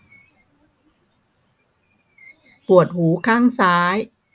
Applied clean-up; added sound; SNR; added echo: none; none; none; none.